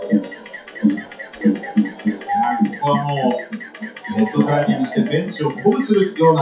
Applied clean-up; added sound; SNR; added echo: classical method WPE with log-MMSE.